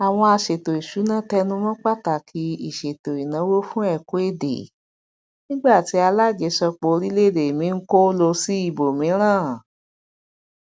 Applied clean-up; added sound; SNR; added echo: none; none; none; none.